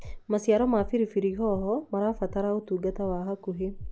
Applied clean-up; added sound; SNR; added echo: none; Breathing; 13 dB; none.